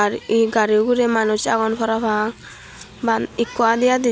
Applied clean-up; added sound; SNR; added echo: none; none; none; none.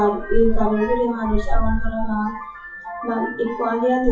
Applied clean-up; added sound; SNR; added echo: classical method WPE with log-MMSE.